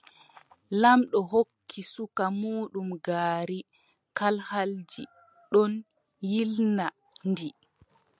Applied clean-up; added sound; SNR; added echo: none; none; none; none.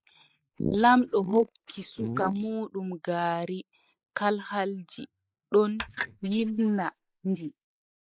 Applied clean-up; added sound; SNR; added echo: neural mask model Resemble Enhance denoiser.